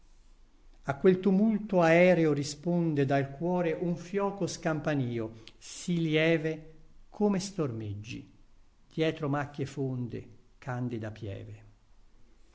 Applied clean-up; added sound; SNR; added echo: none; none; none; none.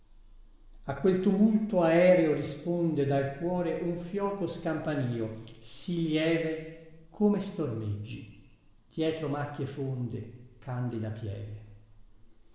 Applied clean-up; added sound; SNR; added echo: none; none; none; reverberation time 1.3 s.